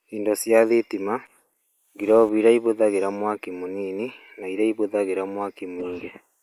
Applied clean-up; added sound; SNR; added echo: neural mask model Resemble Enhance denoiser.